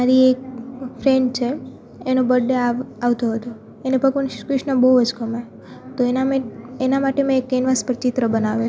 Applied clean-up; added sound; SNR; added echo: none; none; none; none.